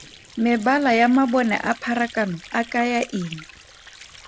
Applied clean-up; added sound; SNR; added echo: none; Sink (filling or washing) / Water; 20 dB; none.